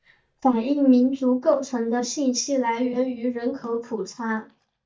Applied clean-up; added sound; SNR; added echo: neural mask model DeepFilterNet 3.